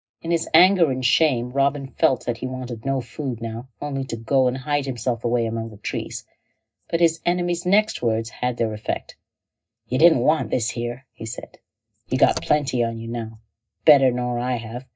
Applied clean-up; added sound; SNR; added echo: neural mask model DeepFilterNet 3.